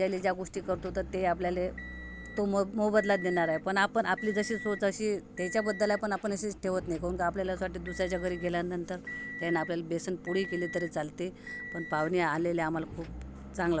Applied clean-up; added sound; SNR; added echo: none; Motor vehicle (road) / Engine; 12 dB; none.